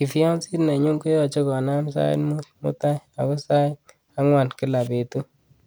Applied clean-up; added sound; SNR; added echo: none; none; none; none.